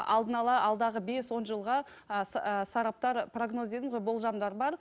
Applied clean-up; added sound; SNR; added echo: none; none; none; none.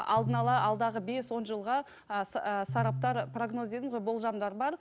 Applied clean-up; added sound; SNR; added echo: none; Piano; 8 dB; none.